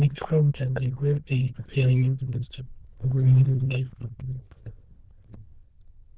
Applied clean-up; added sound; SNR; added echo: neural diffusion model UNIVERSE++.